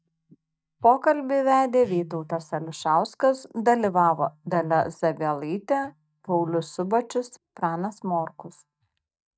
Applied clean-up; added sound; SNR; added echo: neural mask model DeepFilterNet 3.